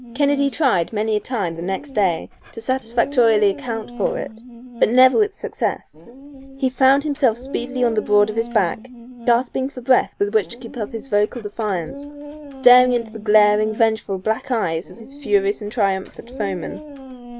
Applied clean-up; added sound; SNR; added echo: none; Dog; 16 dB; none.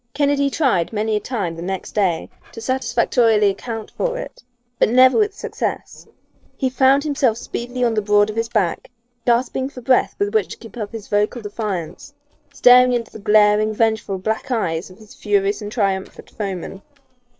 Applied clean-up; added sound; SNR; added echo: neural separator model SepFormer DNS4.